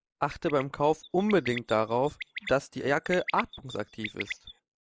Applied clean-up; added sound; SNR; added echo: neural mask model Resemble Enhance denoiser.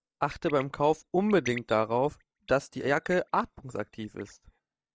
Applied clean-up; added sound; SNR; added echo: neural mask model DeepFilterNet 3.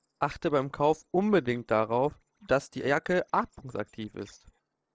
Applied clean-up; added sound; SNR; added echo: neural separator model SepFormer DNS4.